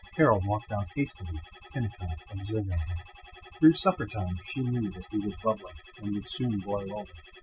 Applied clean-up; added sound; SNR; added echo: classical method Wiener filter.